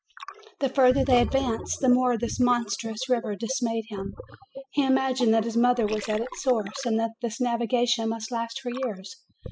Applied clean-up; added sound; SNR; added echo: classical method spectral subtraction.